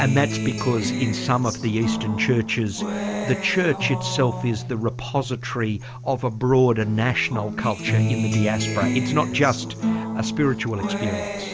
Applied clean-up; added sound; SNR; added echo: none; Acoustic guitar; 4 dB; none.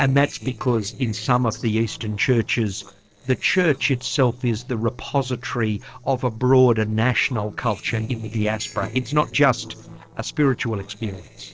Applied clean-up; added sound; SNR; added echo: neural separator model SepFormer DNS4.